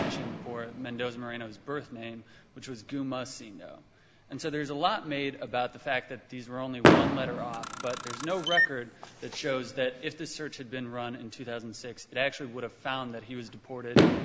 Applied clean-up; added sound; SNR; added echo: none; Fireworks + Camera; -3 dB; none.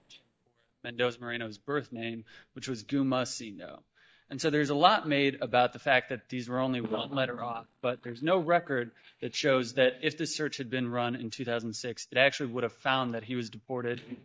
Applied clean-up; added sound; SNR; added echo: neural mask model DeepFilterNet 3.